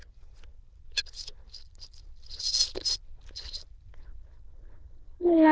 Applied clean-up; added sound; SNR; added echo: neural diffusion model UNIVERSE++.